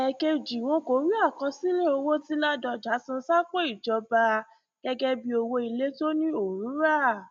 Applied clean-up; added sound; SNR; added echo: none; none; none; none.